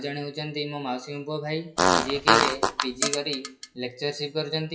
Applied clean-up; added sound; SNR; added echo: classical method WPE with log-MMSE.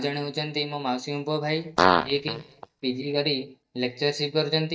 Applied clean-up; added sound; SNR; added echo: neural mask model DeepFilterNet 3.